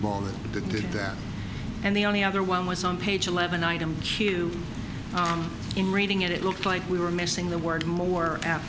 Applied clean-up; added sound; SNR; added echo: none; none; none; none.